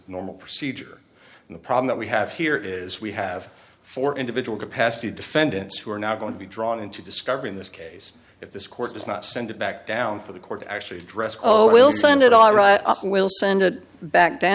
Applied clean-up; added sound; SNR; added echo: none; none; none; none.